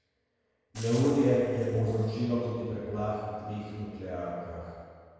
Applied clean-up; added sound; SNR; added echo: none; Frying (food); 19 dB; reverberation time 1.9 s.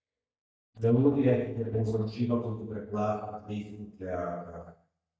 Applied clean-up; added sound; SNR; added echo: neural mask model DeepFilterNet 3.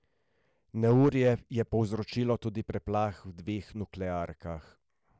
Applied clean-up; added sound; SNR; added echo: none; none; none; none.